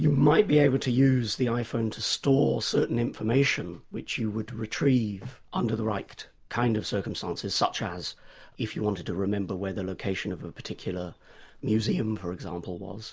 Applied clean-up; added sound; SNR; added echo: none; none; none; none.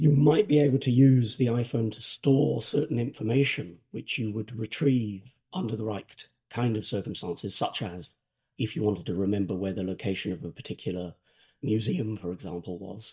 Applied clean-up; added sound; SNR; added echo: neural mask model DeepFilterNet 3.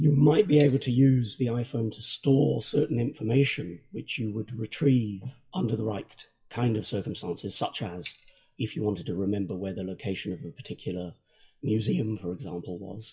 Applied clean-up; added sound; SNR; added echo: classical method WPE with log-MMSE.